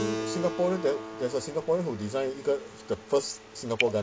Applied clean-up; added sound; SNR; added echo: none; Keyboard (musical); 9 dB; none.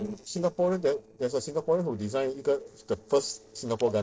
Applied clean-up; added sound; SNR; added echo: neural separator model SepFormer DNS4.